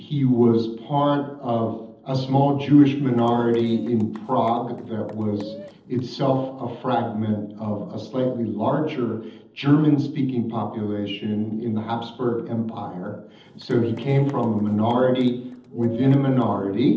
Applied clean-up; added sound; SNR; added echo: neural separator model SepFormer DNS4.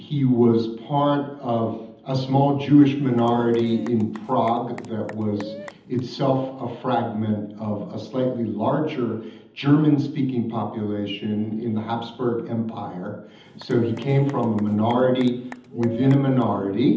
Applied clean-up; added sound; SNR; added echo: none; Applause / Cheering / Clapping; 19 dB; reverberation time 0.8 s.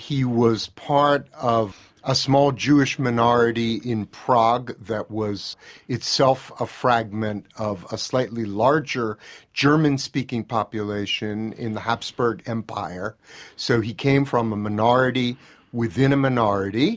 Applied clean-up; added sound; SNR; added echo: none; none; none; none.